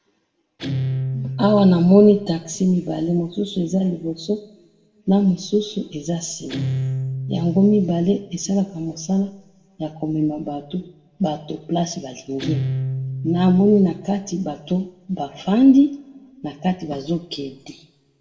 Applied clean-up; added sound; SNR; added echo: none; Guitar; 11 dB; reverberation time 0.7 s.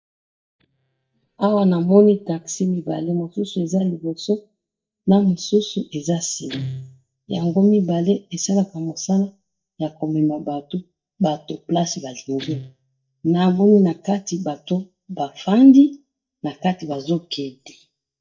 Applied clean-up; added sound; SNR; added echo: neural mask model DeepFilterNet 3.